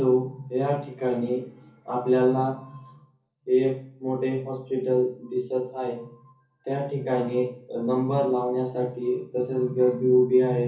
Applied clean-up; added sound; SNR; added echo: none; none; none; reverberation time 0.6 s.